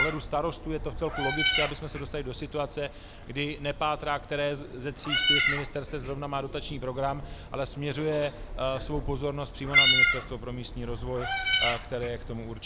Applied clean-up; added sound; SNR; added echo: none; Meow; -2 dB; none.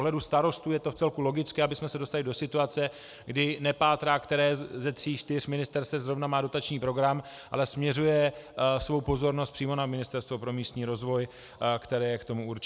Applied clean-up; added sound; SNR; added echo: none; none; none; none.